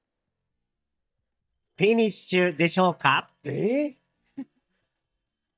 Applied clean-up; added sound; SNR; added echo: neural mask model DeepFilterNet 3.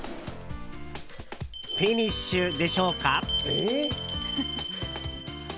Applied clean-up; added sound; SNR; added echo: none; Bell; 1 dB; none.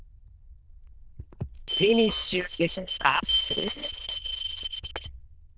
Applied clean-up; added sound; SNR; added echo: neural diffusion model UNIVERSE++.